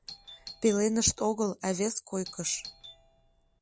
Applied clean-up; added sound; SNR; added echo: none; Doorbell; 18 dB; none.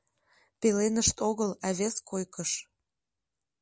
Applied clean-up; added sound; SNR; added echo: none; none; none; none.